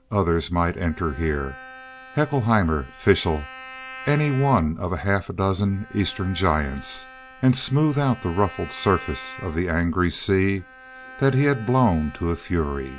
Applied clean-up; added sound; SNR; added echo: none; Bowed string instrument; 19 dB; none.